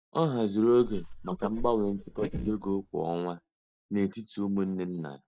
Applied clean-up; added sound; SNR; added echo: neural mask model DeepFilterNet 3.